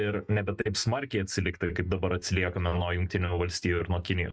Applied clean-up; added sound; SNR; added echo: neural mask model DeepFilterNet 3.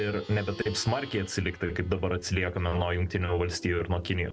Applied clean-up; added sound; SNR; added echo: none; Plucked string instrument; 18 dB; none.